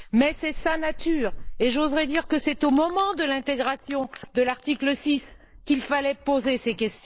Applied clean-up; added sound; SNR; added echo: neural mask model Resemble Enhance denoiser.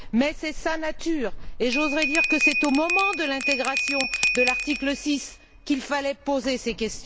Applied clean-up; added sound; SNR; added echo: none; Bell; 2 dB; none.